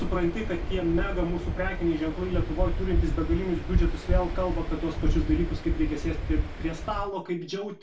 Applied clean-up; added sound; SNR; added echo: none; Waves, surf; -1 dB; reverberation time 0.2 s.